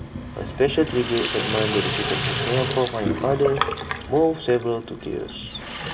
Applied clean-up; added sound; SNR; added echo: none; Sink (filling or washing) / Water tap, faucet; 4 dB; reverberation time 1.6 s.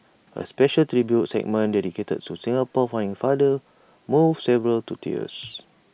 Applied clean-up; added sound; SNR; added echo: none; none; none; none.